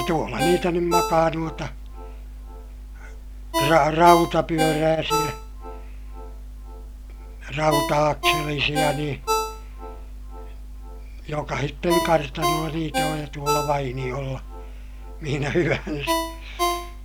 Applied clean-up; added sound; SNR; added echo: none; Ringtone; 5 dB; none.